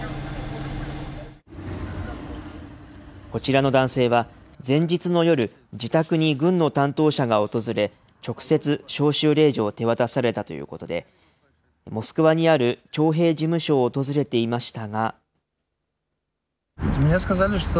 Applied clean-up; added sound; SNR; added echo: none; none; none; none.